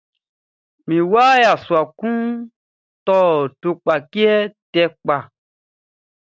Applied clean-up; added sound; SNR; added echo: none; none; none; none.